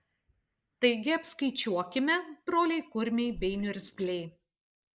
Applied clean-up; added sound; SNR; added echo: neural mask model Resemble Enhance denoiser.